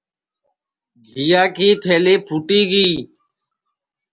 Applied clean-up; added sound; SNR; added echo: none; none; none; none.